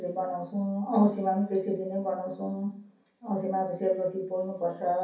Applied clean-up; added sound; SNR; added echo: none; none; none; reverberation time 0.6 s.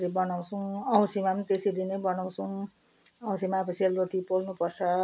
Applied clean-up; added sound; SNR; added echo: none; none; none; none.